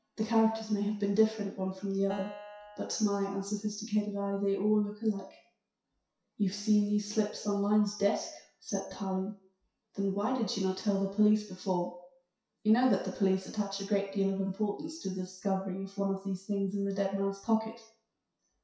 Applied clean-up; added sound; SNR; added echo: classical method WPE with log-MMSE.